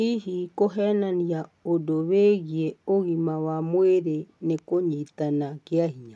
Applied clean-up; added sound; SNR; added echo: none; none; none; none.